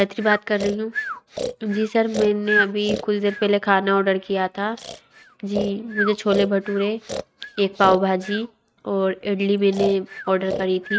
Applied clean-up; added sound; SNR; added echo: neural mask model RNNoise.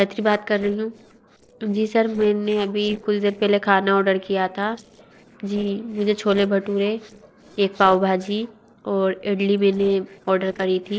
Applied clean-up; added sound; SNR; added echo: neural separator model SepFormer DNS4.